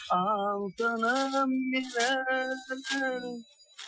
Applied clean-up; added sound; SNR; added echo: classical method Wiener filter.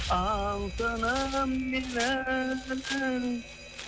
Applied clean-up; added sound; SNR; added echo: none; Tearing + Alarm; 8 dB; none.